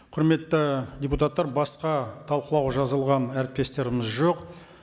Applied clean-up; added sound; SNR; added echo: none; none; none; none.